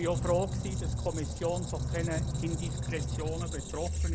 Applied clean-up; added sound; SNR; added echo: none; Squeak; -2 dB; none.